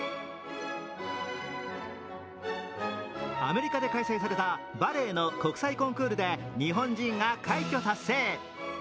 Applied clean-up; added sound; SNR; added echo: none; Wind instrument, woodwind instrument; 8 dB; none.